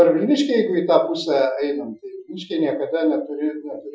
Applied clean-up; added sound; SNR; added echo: classical method Wiener filter.